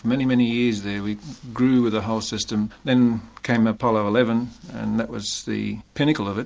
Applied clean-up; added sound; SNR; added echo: none; none; none; none.